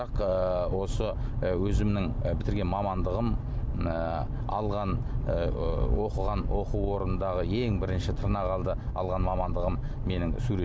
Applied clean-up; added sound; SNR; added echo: none; none; none; none.